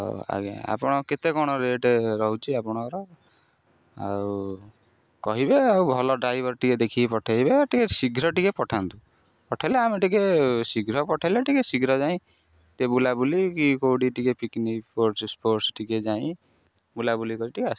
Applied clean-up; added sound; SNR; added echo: none; none; none; none.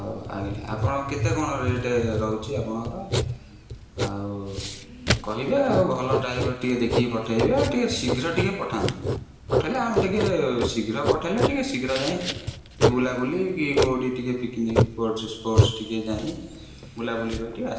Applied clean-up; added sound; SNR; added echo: none; Writing; 1 dB; reverberation time 1.1 s.